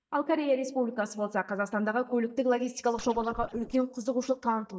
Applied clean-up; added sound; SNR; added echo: neural mask model DeepFilterNet 3.